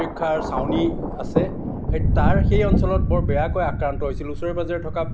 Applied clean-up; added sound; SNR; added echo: none; Thunder; -3 dB; none.